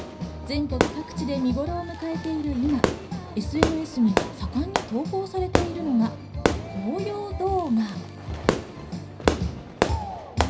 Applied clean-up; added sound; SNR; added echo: none; Fireworks; 2 dB; reverberation time 0.4 s.